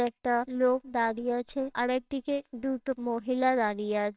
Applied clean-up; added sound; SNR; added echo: neural separator model SepFormer WHAMR!.